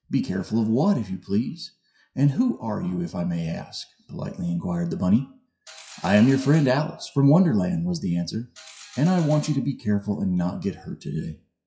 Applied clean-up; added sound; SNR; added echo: classical method WPE with log-MMSE.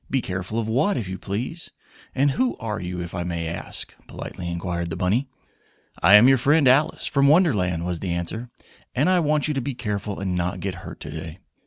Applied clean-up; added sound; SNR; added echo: none; none; none; none.